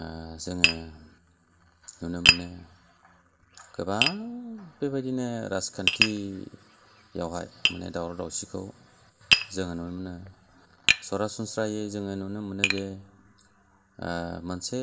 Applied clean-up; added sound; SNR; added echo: none; Tap; -3 dB; reverberation time 0.3 s.